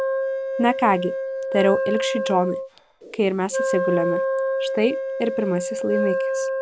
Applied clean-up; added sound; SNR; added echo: none; Wind instrument, woodwind instrument; 0 dB; none.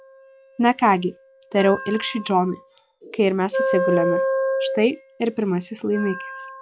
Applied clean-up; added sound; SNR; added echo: classical method log-MMSE.